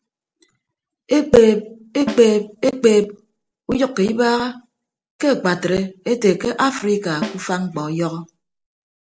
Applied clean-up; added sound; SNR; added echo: neural separator model SepFormer DNS4.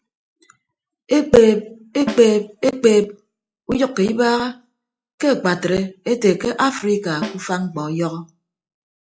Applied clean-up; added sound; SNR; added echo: classical method log-MMSE.